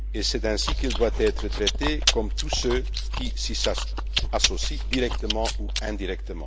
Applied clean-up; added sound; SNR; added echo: none; Chewing, mastication; -2 dB; none.